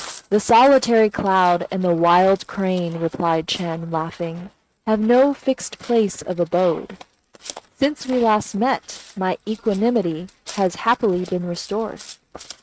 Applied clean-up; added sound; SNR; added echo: neural mask model RNNoise.